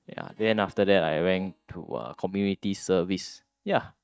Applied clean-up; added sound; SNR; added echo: neural mask model DeepFilterNet 3.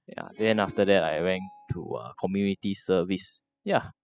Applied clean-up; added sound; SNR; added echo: classical method spectral subtraction.